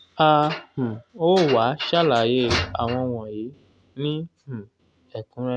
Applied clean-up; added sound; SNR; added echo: none; none; none; none.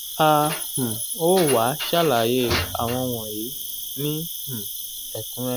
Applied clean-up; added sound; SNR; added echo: none; Cricket; 7 dB; none.